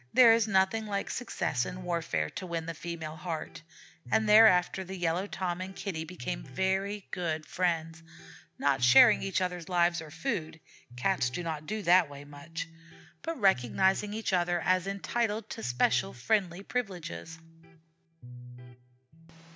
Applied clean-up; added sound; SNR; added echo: none; Electric guitar; 17 dB; none.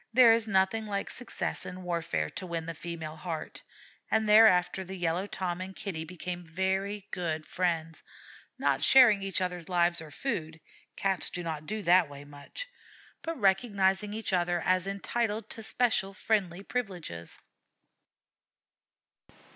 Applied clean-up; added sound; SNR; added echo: none; none; none; none.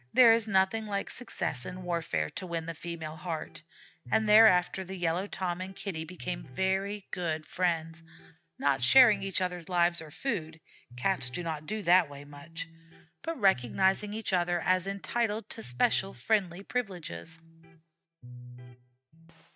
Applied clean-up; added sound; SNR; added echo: neural mask model RNNoise.